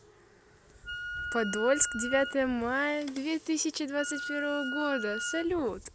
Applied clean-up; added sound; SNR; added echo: none; Wind instrument, woodwind instrument; 7 dB; none.